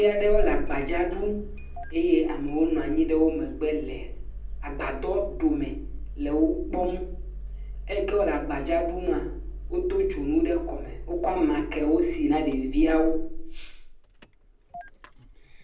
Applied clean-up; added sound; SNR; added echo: none; Engine starting; 6 dB; reverberation time 0.6 s.